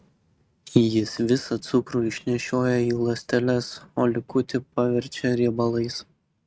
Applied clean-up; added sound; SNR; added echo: neural mask model RNNoise.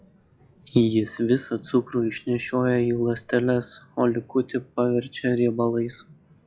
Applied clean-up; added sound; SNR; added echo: classical method log-MMSE.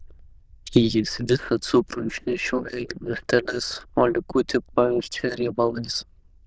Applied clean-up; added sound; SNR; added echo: neural diffusion model UNIVERSE++.